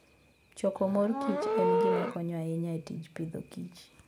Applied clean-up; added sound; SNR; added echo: none; Livestock, farm animals, working animals; 1 dB; none.